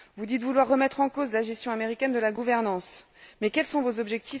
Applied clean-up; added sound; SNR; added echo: none; none; none; none.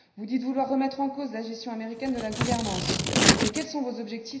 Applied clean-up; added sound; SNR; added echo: none; Scissors; -5 dB; reverberation time 0.9 s.